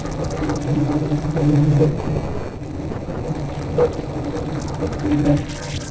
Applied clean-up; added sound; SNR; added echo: neural separator model SepFormer DNS4.